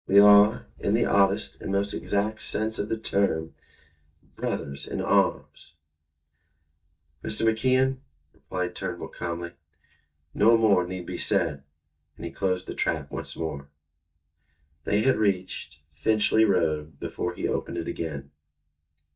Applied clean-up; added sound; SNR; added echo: neural mask model DeepFilterNet 3.